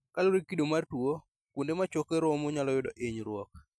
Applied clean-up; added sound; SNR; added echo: none; none; none; none.